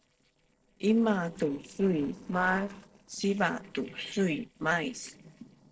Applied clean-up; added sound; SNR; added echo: neural separator model SepFormer DNS4.